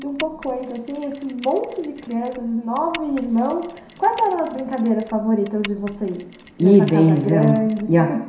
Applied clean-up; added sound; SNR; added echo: none; Mechanisms; 20 dB; reverberation time 0.7 s.